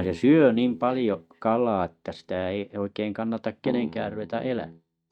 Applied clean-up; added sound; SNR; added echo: neural mask model DeepFilterNet 3.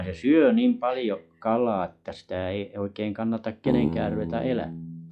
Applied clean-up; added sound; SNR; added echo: classical method log-MMSE.